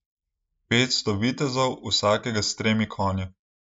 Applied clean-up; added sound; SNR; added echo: neural mask model Resemble Enhance denoiser.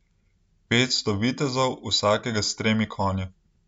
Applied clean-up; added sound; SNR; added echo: none; none; none; none.